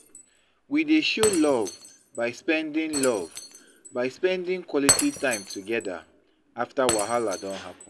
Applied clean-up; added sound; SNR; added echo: none; Shatter; 6 dB; none.